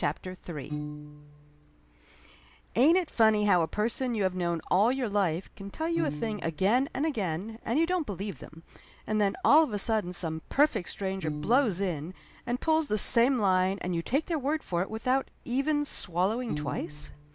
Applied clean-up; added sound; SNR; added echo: none; Piano; 16 dB; none.